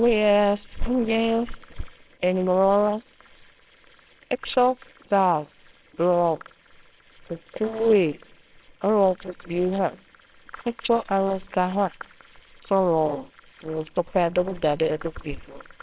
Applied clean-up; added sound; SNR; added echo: neural separator model SepFormer WHAMR!.